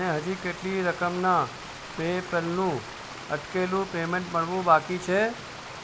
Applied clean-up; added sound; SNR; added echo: none; Stream; 12 dB; none.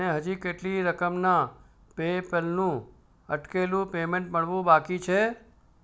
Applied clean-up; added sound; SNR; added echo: none; none; none; none.